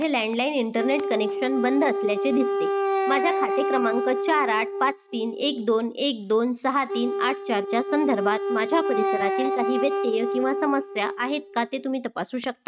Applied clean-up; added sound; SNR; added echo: neural mask model RNNoise.